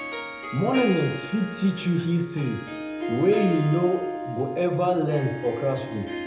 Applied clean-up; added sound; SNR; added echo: none; Harp; 9 dB; reverberation time 0.8 s.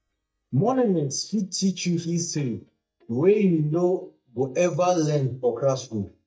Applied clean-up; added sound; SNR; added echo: neural mask model DeepFilterNet 3.